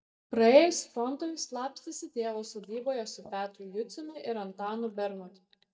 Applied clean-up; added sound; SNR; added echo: neural mask model DeepFilterNet 3.